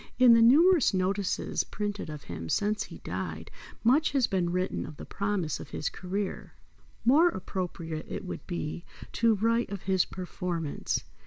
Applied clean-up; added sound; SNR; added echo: none; none; none; none.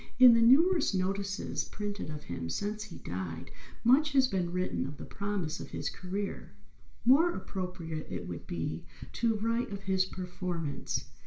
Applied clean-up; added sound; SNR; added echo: none; none; none; reverberation time 0.4 s.